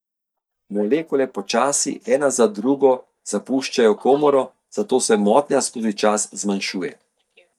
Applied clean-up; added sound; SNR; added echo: neural mask model DeepFilterNet 3.